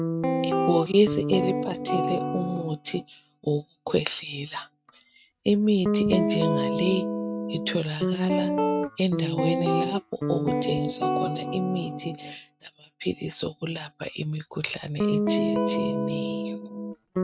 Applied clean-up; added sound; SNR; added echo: neural mask model RNNoise.